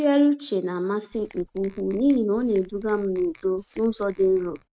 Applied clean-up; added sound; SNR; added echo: neural mask model RNNoise.